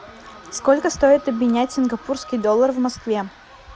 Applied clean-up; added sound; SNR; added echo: none; none; none; none.